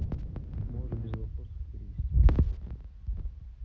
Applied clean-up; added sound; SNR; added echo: none; none; none; none.